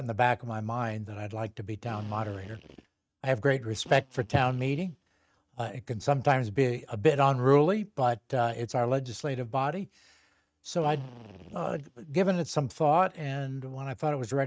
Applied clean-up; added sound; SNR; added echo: neural mask model RNNoise.